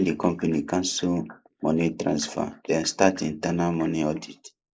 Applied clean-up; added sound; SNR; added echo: neural mask model Resemble Enhance denoiser.